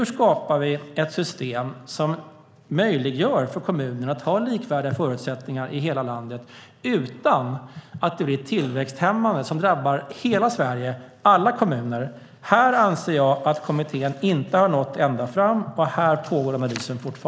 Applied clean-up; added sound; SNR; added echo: none; none; none; none.